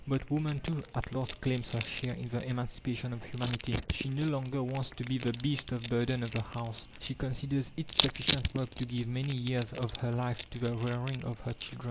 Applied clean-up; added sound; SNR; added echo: neural mask model Resemble Enhance denoiser.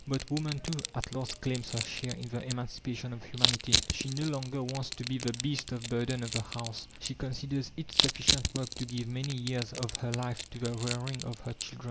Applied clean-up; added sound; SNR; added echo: none; Crushing; 1 dB; none.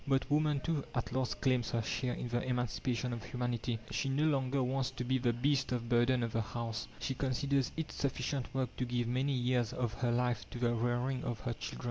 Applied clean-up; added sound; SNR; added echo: none; none; none; none.